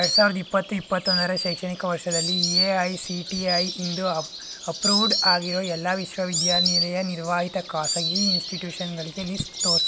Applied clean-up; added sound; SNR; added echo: none; Insect; 0 dB; none.